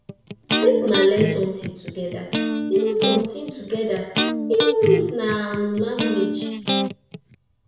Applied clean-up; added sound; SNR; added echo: none; Electric guitar; 3 dB; reverberation time 0.8 s.